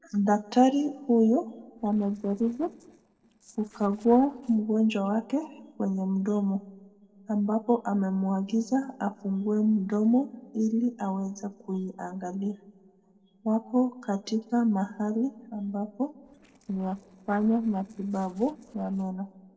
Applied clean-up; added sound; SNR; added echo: neural separator model SepFormer DNS4.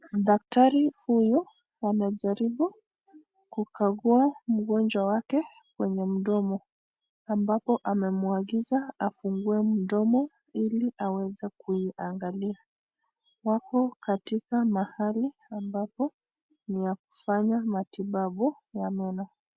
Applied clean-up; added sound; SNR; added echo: none; none; none; none.